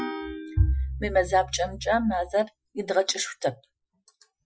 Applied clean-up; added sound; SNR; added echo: classical method Wiener filter.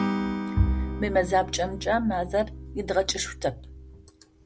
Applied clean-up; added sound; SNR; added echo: none; Bowed string instrument + Acoustic guitar / Strum; 2 dB; none.